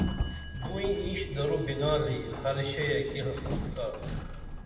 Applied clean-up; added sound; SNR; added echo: none; Sliding door; 4 dB; reverberation time 1.7 s.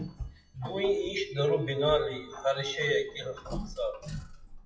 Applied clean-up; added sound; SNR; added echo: classical method WPE with log-MMSE.